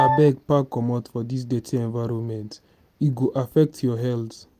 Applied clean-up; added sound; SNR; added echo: none; none; none; none.